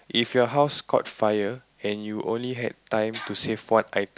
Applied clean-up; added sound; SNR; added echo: none; none; none; none.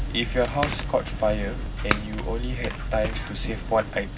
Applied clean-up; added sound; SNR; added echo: none; Crack / Crackle; 2 dB; reverberation time 0.4 s.